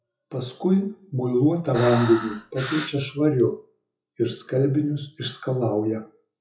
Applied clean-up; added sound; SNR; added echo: classical method WPE with log-MMSE.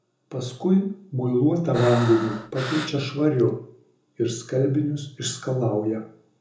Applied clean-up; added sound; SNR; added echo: none; Breathing; 10 dB; reverberation time 0.5 s.